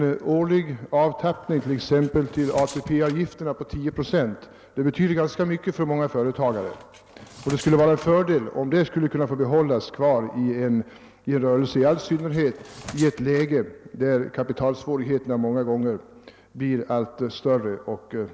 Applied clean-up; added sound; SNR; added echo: none; Squeak; 20 dB; none.